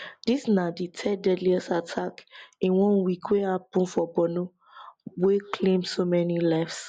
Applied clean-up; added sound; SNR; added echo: none; none; none; none.